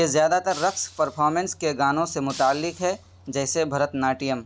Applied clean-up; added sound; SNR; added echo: none; Shatter; 20 dB; none.